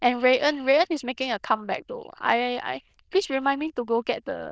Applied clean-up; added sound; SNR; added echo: neural diffusion model UNIVERSE++.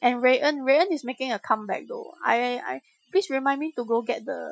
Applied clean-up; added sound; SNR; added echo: classical method Wiener filter.